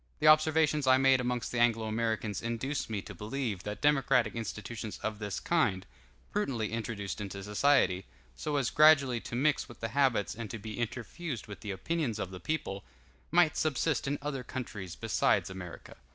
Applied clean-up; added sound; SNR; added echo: none; none; none; none.